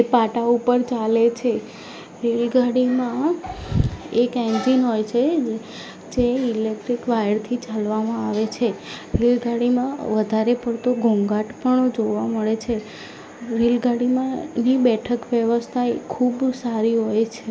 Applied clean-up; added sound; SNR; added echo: none; none; none; none.